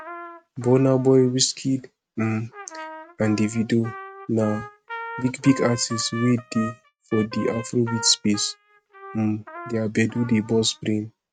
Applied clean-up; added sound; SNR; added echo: neural mask model RNNoise.